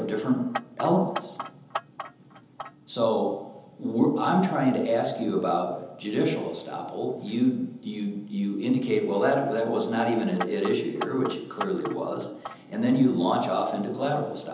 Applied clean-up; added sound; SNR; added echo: none; Clock; 11 dB; reverberation time 0.9 s.